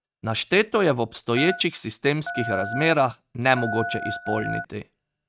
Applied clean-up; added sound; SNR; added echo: neural mask model RNNoise.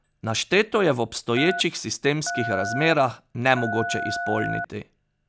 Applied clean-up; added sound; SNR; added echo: none; Telephone; 6 dB; none.